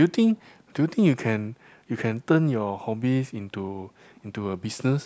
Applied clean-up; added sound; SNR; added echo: none; none; none; none.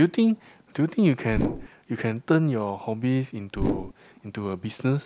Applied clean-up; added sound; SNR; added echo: none; Whoosh, swoosh, swish; 1 dB; none.